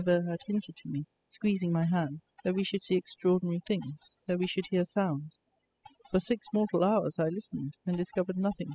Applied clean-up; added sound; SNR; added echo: classical method spectral subtraction.